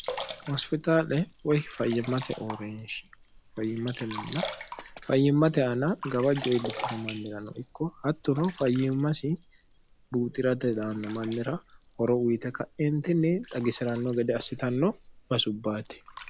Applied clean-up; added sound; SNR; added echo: none; Sink (filling or washing); 14 dB; none.